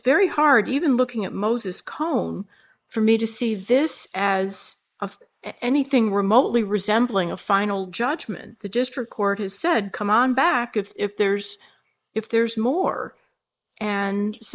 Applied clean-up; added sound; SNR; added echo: neural mask model Resemble Enhance denoiser.